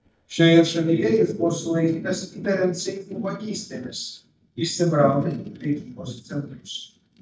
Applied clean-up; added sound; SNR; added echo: neural mask model DeepFilterNet 3.